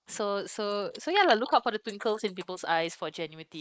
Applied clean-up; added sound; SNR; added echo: neural mask model Resemble Enhance denoiser.